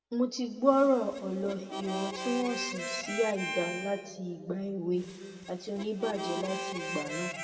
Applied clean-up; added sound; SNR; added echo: none; Harmonica; 8 dB; reverberation time 1.9 s.